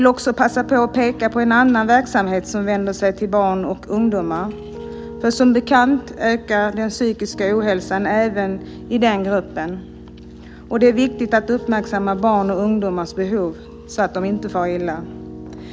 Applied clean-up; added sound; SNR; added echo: none; Piano; 14 dB; none.